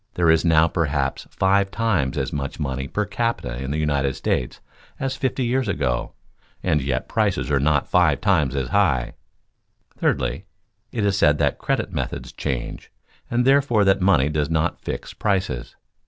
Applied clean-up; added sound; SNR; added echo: none; none; none; none.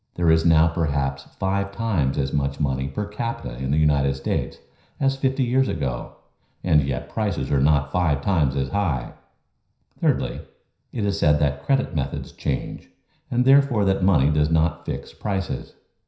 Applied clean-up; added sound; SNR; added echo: none; none; none; reverberation time 0.5 s.